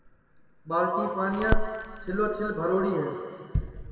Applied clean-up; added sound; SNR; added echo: none; Crackle; 2 dB; reverberation time 2.3 s.